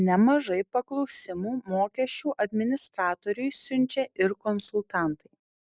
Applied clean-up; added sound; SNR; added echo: none; none; none; none.